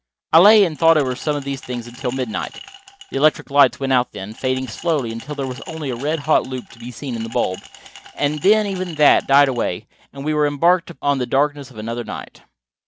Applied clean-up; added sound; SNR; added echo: none; Glass; 19 dB; none.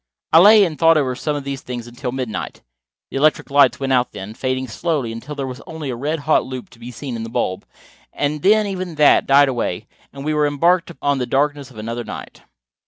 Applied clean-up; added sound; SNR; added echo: none; none; none; none.